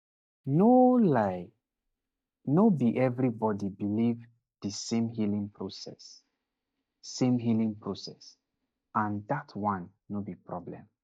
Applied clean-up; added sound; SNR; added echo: neural mask model DeepFilterNet 3.